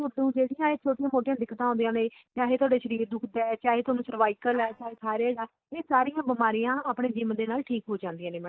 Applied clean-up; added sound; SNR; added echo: neural mask model DeepFilterNet 3.